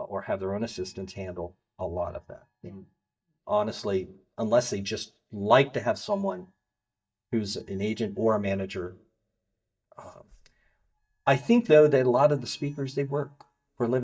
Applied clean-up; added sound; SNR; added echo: neural mask model DeepFilterNet 3.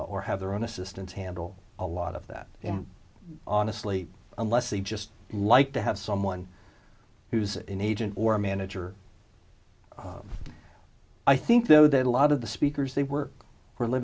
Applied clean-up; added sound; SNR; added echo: none; none; none; none.